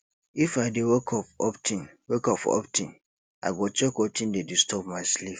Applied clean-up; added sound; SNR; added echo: none; none; none; none.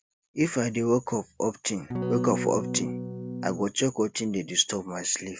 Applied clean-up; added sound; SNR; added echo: none; Electric guitar / Strum; 3 dB; none.